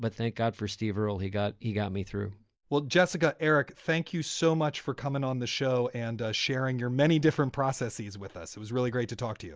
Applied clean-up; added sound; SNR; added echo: none; none; none; none.